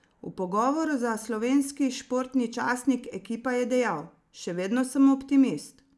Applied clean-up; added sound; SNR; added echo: none; none; none; none.